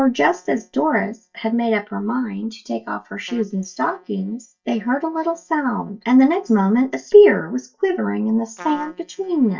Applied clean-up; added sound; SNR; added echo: neural mask model DeepFilterNet 3.